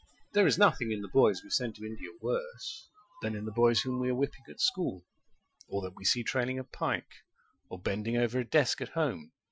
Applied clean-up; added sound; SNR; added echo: classical method Wiener filter.